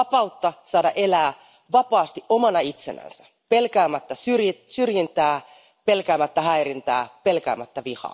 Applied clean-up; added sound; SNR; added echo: none; none; none; none.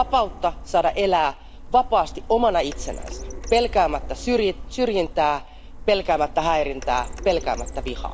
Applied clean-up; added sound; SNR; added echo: none; Printer; 11 dB; none.